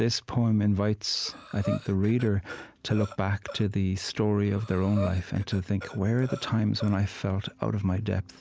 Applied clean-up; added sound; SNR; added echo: none; Breathing; 16 dB; none.